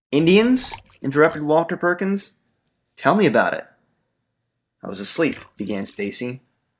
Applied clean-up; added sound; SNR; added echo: neural mask model DeepFilterNet 3.